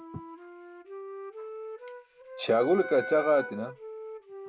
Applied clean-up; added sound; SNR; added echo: none; Wind instrument, woodwind instrument + Wind instrument, woodwind instrument; 10 dB; none.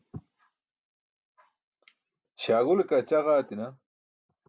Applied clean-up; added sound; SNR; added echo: none; none; none; none.